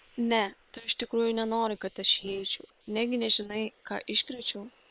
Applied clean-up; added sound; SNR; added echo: neural separator model SepFormer WHAM!.